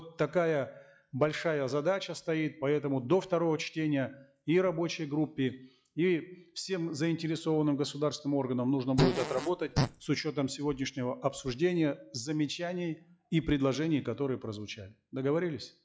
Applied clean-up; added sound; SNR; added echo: classical method log-MMSE.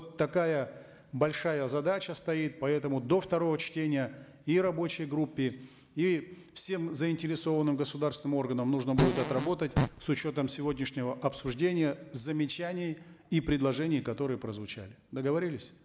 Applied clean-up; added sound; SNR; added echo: none; Fart; 0 dB; none.